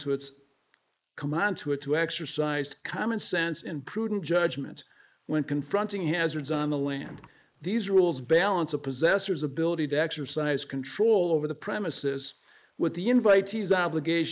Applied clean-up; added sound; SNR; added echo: neural mask model Resemble Enhance denoiser.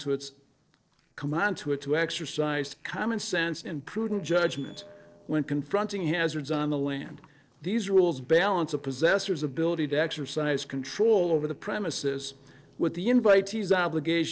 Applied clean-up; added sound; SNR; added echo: neural separator model SepFormer DNS4.